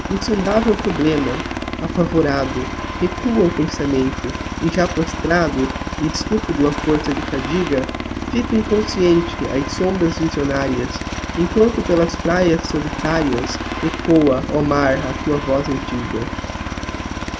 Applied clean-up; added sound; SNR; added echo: none; Aircraft; 6 dB; none.